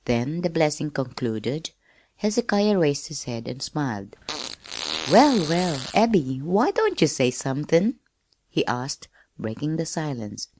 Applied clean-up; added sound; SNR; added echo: none; Fart; 10 dB; none.